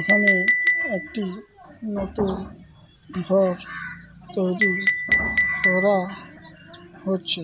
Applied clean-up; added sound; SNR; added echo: none; Chink, clink; -1 dB; none.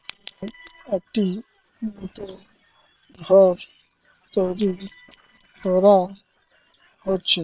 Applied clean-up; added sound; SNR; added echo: neural separator model SepFormer WHAM!.